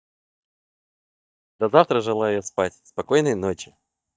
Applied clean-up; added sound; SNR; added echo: neural mask model DeepFilterNet 3.